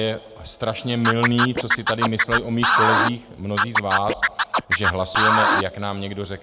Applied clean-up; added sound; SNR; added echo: none; Scratching (performance technique); -3 dB; none.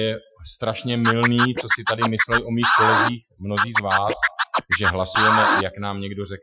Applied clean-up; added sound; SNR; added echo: classical method Wiener filter.